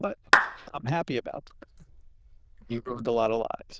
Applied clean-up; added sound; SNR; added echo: neural diffusion model UNIVERSE++.